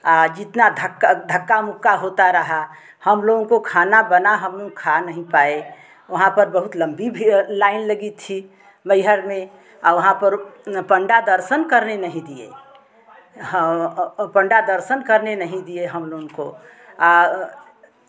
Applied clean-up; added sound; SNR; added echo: none; none; none; none.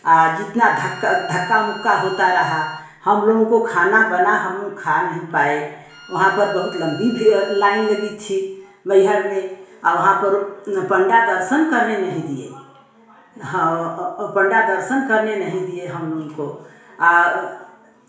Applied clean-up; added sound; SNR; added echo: none; Bowed string instrument; 18 dB; reverberation time 0.7 s.